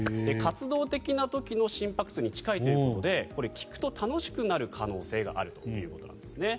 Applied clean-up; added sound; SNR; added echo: none; none; none; none.